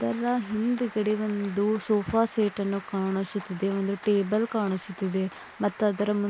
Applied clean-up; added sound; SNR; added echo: none; Applause; 19 dB; none.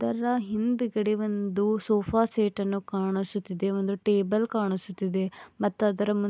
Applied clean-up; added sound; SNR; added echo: none; none; none; none.